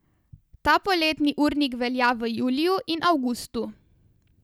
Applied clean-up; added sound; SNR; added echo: none; none; none; none.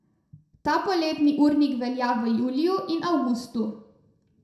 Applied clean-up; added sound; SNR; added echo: none; none; none; reverberation time 0.6 s.